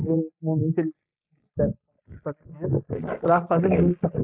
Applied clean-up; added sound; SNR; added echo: neural mask model Resemble Enhance denoiser.